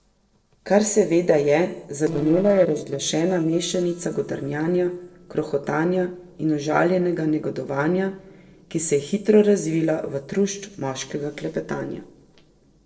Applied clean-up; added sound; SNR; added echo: neural separator model SepFormer DNS4.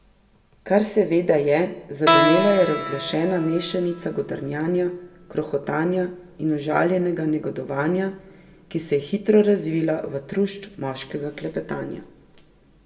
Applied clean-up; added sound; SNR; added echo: none; Keyboard (musical); 2 dB; reverberation time 0.9 s.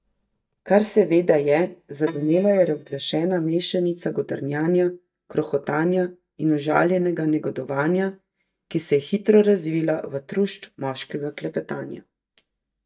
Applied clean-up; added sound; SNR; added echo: neural mask model DeepFilterNet 3.